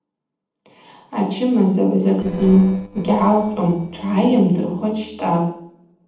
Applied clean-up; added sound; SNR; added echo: neural separator model SepFormer DNS4.